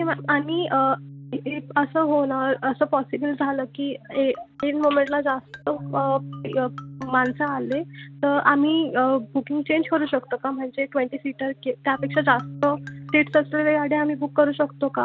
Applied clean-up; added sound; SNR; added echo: none; Bass guitar + Marimba, xylophone; 17 dB; none.